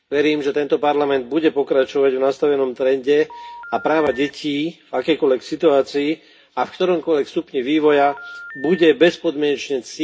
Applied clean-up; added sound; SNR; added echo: none; Telephone; 18 dB; reverberation time 0.3 s.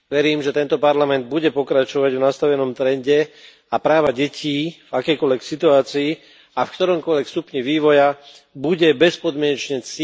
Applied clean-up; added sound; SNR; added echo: none; none; none; none.